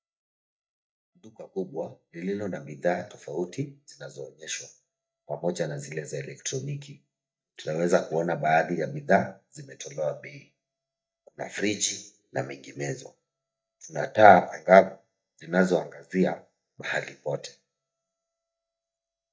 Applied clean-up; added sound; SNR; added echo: neural mask model DeepFilterNet 3.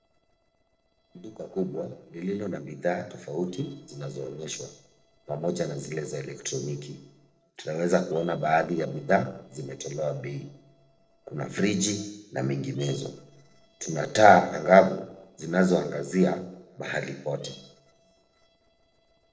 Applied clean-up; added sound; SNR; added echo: neural separator model SepFormer DNS4.